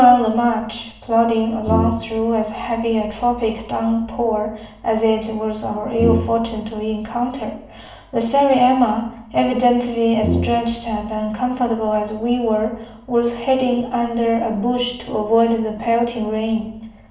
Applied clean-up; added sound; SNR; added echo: none; Brass instrument; 5 dB; reverberation time 0.6 s.